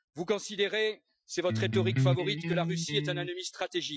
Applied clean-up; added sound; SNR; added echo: classical method Wiener filter.